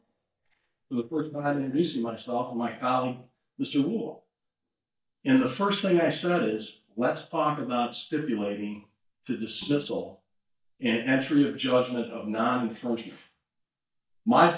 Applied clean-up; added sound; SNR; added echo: neural mask model DeepFilterNet 3.